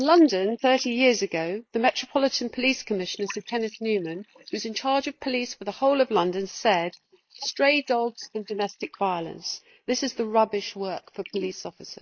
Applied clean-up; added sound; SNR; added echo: neural mask model Resemble Enhance denoiser.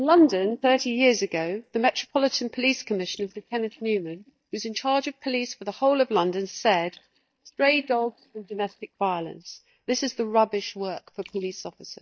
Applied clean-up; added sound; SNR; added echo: neural mask model DeepFilterNet 3.